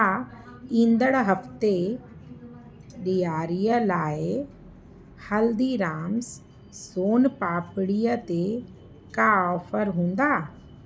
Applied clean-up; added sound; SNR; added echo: none; none; none; none.